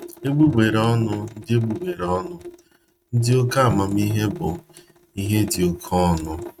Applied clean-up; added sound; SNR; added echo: neural mask model RNNoise.